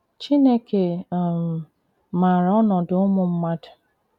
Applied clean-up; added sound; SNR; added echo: none; none; none; none.